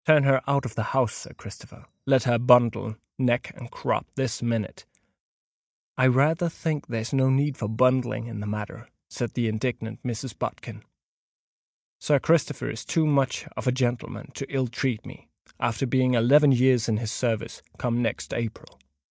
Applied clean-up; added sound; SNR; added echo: neural mask model DeepFilterNet 3.